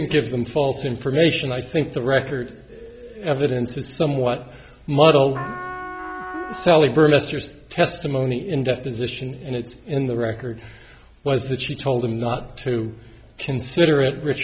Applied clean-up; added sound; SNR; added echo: none; Trumpet; 12 dB; none.